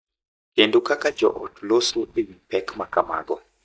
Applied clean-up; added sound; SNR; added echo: neural mask model DeepFilterNet 3.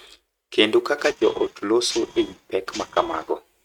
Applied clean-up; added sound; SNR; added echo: neural mask model RNNoise.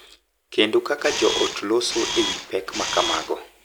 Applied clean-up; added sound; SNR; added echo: none; Camera; 3 dB; none.